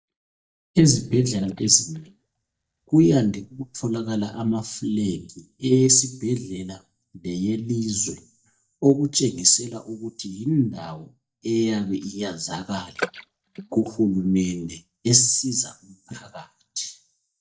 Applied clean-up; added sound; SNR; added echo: neural mask model DeepFilterNet 3.